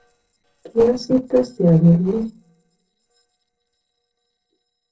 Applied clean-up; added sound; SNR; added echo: neural separator model SepFormer DNS4.